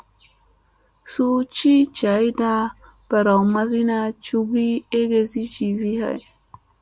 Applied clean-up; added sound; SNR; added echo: none; none; none; none.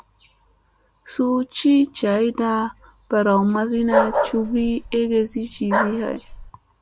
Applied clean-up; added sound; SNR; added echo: none; Bark; 3 dB; none.